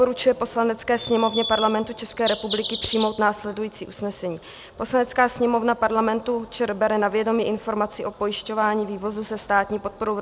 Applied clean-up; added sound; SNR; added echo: none; Bird vocalization, bird call, bird song; 2 dB; none.